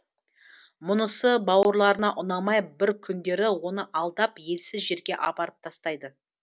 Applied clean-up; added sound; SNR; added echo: none; none; none; none.